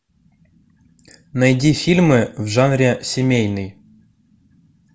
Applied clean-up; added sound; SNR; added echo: none; none; none; none.